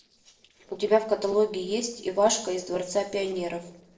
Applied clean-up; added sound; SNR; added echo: neural separator model SepFormer DNS4.